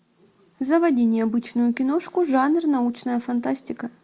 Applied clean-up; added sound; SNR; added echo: none; none; none; none.